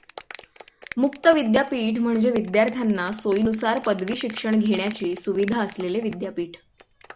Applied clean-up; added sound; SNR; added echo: none; Clapping; 16 dB; none.